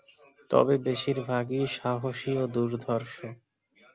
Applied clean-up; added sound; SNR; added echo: none; none; none; none.